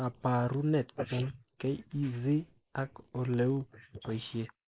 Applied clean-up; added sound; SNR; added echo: neural mask model Resemble Enhance denoiser.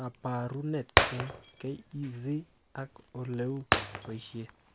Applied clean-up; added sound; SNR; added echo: none; Shatter; -3 dB; none.